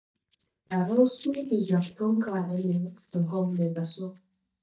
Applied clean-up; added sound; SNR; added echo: neural mask model DeepFilterNet 3.